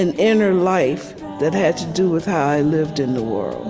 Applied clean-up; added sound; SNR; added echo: none; none; none; none.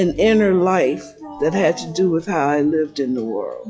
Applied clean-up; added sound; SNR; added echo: classical method log-MMSE.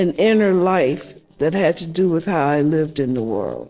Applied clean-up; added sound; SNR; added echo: neural separator model SepFormer DNS4.